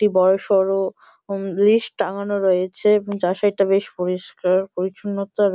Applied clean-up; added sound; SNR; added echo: none; none; none; none.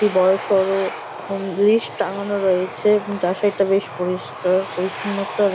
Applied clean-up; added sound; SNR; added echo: none; Aircraft; 12 dB; none.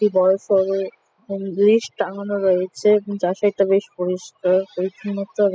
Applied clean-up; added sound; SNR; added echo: classical method spectral subtraction.